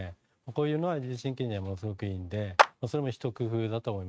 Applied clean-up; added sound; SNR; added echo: neural mask model RNNoise.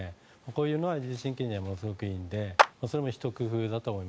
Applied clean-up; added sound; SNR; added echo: none; Clapping; -2 dB; none.